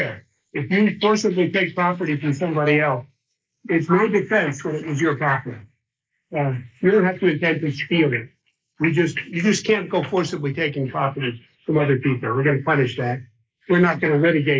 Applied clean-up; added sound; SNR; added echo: neural mask model Resemble Enhance denoiser.